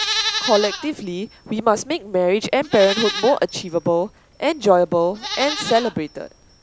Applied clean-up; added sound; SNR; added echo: none; Livestock, farm animals, working animals; 9 dB; none.